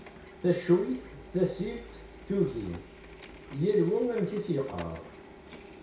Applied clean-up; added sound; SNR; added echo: none; Printer; 17 dB; reverberation time 0.6 s.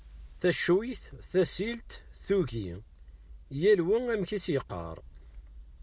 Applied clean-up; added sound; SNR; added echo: none; none; none; none.